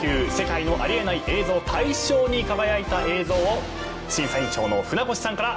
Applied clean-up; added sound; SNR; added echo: none; none; none; none.